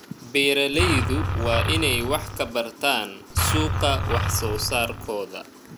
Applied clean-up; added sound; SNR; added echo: none; Engine; 0 dB; none.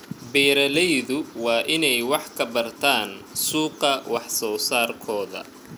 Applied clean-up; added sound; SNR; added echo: none; none; none; none.